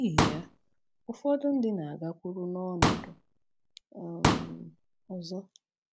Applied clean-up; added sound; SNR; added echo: none; Explosion; -4 dB; none.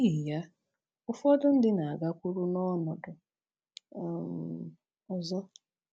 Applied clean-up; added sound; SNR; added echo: none; none; none; none.